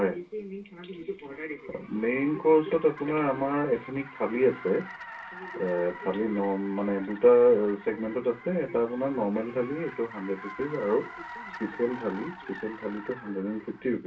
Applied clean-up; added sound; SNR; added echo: none; Car; 17 dB; reverberation time 0.2 s.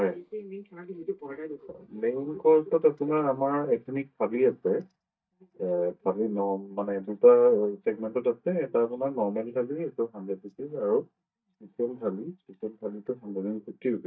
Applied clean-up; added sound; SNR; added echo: neural mask model DeepFilterNet 3.